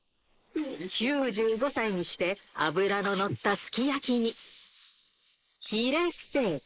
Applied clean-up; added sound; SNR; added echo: neural mask model Resemble Enhance denoiser.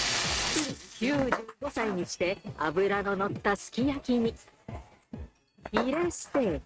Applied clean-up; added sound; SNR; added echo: neural mask model RNNoise.